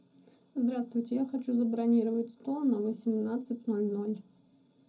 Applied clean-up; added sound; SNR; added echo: none; none; none; reverberation time 0.3 s.